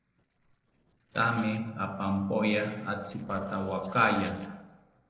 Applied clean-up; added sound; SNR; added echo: neural separator model SepFormer DNS4.